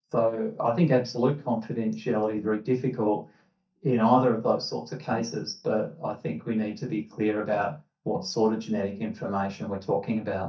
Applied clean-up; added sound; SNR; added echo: neural mask model DeepFilterNet 3.